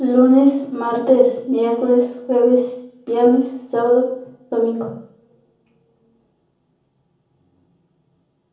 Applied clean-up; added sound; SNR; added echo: none; none; none; reverberation time 0.7 s.